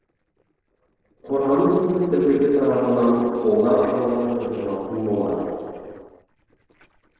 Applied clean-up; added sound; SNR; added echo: neural separator model SepFormer DNS4.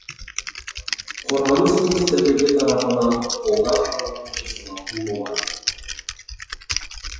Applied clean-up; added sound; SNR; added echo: classical method WPE with log-MMSE.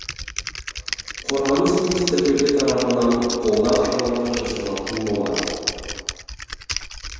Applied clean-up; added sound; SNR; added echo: none; Typing; 8 dB; reverberation time 1.9 s.